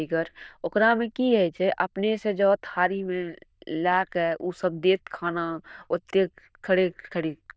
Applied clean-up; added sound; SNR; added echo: neural diffusion model UNIVERSE++.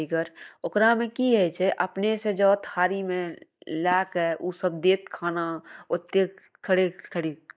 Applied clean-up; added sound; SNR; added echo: neural mask model DeepFilterNet 3.